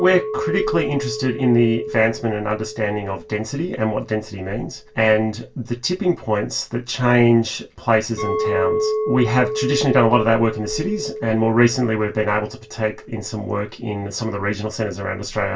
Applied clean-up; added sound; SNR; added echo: none; Chink, clink; 8 dB; reverberation time 0.2 s.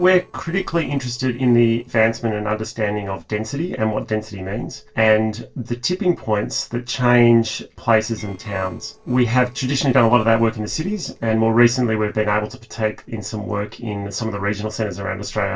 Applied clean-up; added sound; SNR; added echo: neural separator model SepFormer DNS4.